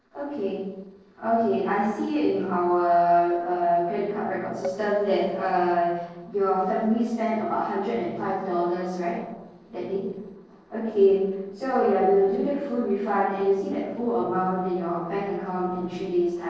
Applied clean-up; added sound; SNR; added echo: neural separator model SepFormer DNS4.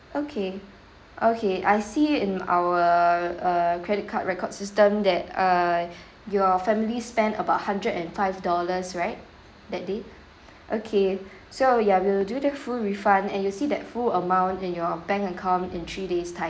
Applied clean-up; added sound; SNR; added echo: none; none; none; none.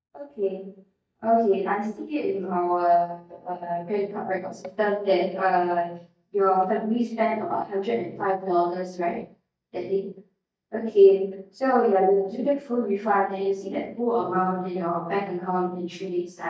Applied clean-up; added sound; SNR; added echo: neural mask model DeepFilterNet 3.